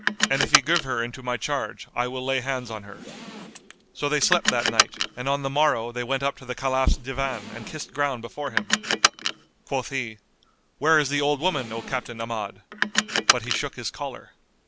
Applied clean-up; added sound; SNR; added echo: none; Car; 2 dB; none.